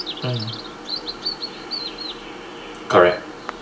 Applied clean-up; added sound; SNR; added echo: none; Bird vocalization, bird call, bird song; 9 dB; reverberation time 0.2 s.